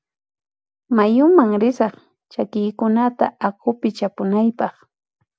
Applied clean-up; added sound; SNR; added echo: none; none; none; none.